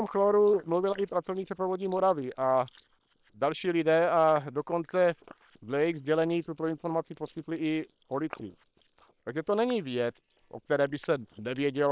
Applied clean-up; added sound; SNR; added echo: neural separator model SepFormer WHAM!.